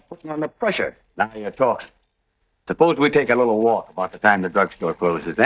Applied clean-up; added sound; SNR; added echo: neural mask model DeepFilterNet 3.